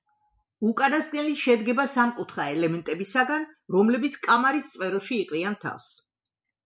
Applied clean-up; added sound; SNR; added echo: none; none; none; none.